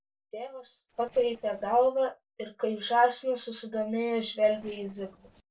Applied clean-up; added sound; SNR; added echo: neural separator model SepFormer DNS4.